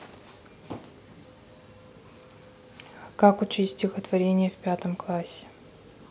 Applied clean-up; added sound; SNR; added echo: none; none; none; none.